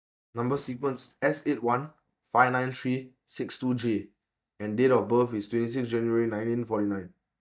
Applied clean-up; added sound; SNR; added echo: neural mask model DeepFilterNet 3.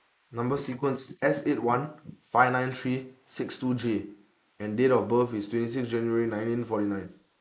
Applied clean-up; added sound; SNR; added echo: neural mask model Resemble Enhance denoiser.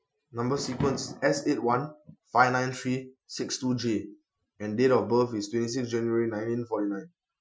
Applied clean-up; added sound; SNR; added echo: classical method Wiener filter.